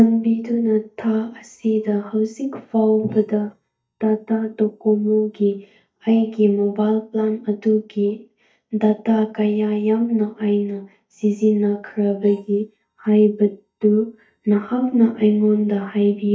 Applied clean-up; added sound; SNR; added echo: neural mask model DeepFilterNet 3.